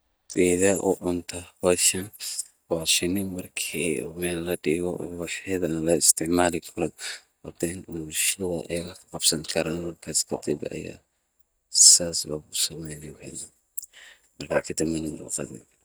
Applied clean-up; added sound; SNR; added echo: neural mask model DeepFilterNet 3.